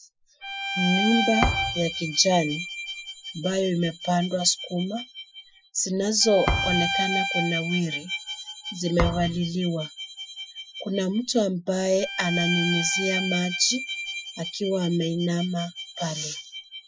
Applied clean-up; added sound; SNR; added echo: classical method Wiener filter.